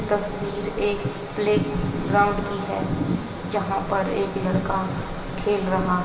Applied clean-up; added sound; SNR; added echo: none; Liquid; 14 dB; reverberation time 2.3 s.